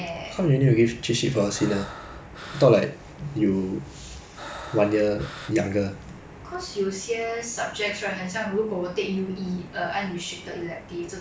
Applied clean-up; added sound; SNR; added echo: none; Breathing; 16 dB; none.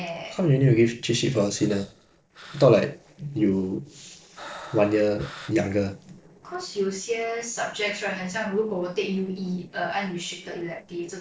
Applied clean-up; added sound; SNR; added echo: neural separator model SepFormer DNS4.